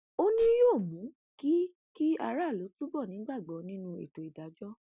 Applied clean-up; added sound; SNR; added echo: none; Crushing; 17 dB; none.